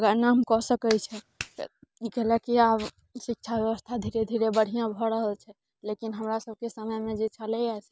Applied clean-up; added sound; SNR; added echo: none; Clapping; 12 dB; none.